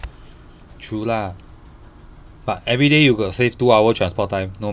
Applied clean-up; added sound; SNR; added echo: none; none; none; none.